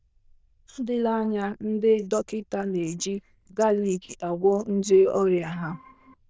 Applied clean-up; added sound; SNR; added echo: neural diffusion model UNIVERSE++.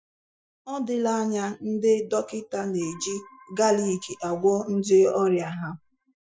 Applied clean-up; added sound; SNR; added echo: classical method Wiener filter.